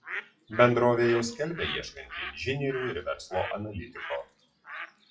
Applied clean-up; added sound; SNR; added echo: classical method WPE with log-MMSE.